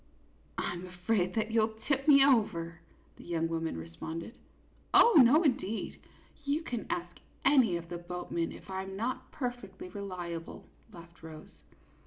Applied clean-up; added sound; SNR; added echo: none; none; none; none.